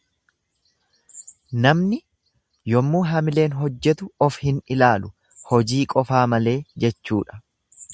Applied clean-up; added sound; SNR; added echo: none; none; none; none.